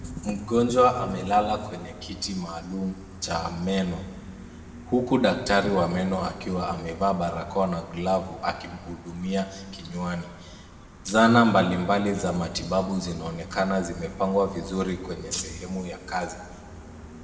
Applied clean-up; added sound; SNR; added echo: none; Gull, seagull; 18 dB; reverberation time 1.6 s.